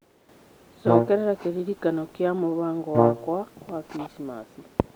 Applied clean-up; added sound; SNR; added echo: none; Brass instrument; -1 dB; none.